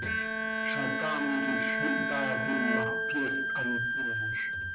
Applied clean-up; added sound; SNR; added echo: none; Wind instrument, woodwind instrument + Bowed string instrument; -4 dB; none.